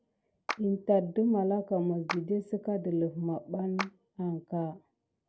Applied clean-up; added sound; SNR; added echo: none; Clapping; 13 dB; none.